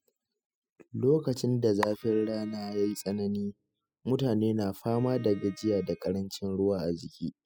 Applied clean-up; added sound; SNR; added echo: classical method spectral subtraction.